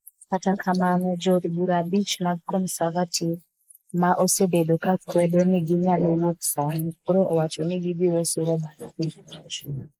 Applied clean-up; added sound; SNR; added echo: neural mask model Resemble Enhance denoiser.